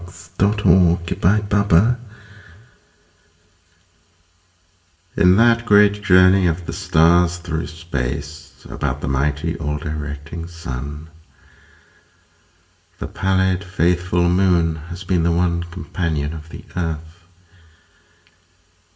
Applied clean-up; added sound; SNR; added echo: none; none; none; reverberation time 0.7 s.